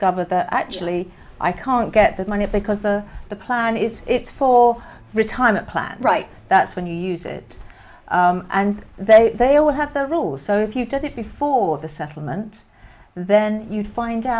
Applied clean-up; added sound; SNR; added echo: none; none; none; none.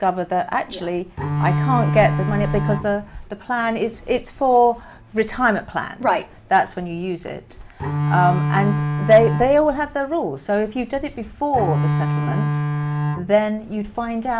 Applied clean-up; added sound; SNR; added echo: none; Bowed string instrument; 1 dB; none.